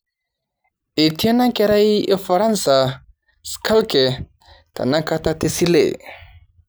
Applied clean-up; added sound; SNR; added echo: none; none; none; none.